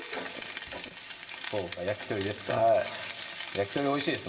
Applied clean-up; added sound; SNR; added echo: none; none; none; reverberation time 1.4 s.